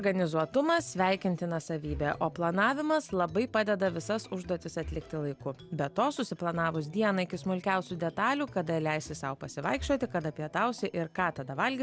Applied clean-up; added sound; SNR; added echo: none; Breathing; 20 dB; none.